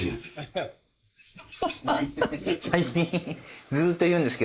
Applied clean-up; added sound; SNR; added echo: neural mask model Resemble Enhance denoiser.